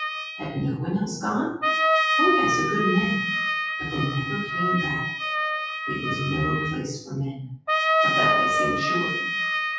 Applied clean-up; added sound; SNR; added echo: classical method WPE with log-MMSE.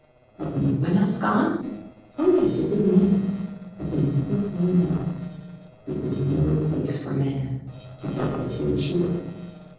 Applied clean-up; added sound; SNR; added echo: neural separator model SepFormer DNS4.